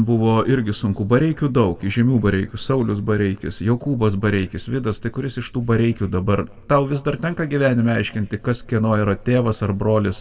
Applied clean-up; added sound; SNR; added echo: none; none; none; reverberation time 0.7 s.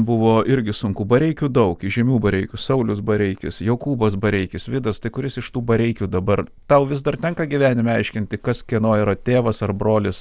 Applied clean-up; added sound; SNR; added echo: none; none; none; none.